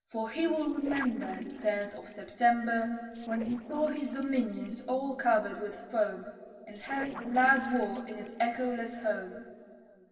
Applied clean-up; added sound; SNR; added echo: neural separator model SepFormer DNS4.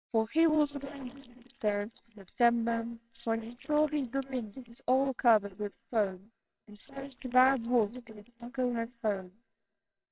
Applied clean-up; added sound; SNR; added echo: neural separator model SepFormer WHAMR!.